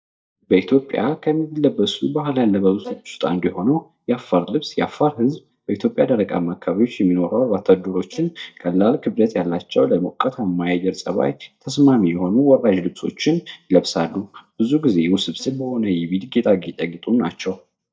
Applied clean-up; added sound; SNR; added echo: neural mask model DeepFilterNet 3.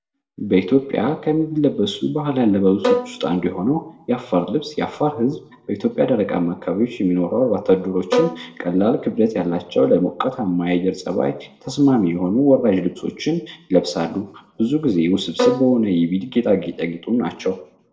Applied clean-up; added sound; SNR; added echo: none; Bowed string instrument; 6 dB; reverberation time 0.5 s.